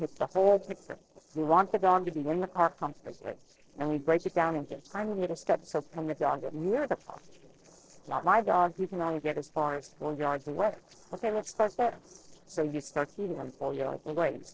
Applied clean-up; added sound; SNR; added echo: neural separator model SepFormer DNS4.